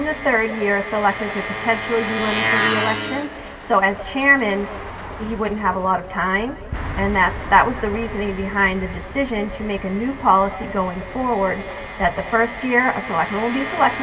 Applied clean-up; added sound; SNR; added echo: none; Engine; 7 dB; reverberation time 2.0 s.